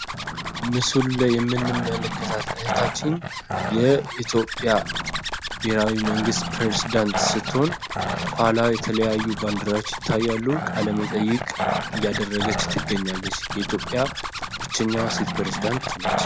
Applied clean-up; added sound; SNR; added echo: none; Growling + Zipper (clothing); 4 dB; none.